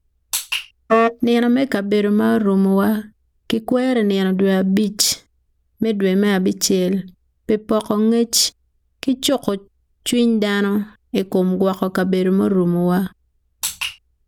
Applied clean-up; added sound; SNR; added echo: none; Wind instrument, woodwind instrument; 1 dB; none.